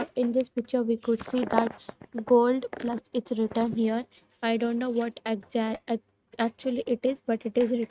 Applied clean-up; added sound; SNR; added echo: neural mask model RNNoise.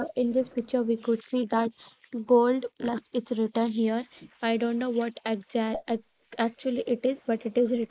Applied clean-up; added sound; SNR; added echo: neural mask model Resemble Enhance denoiser.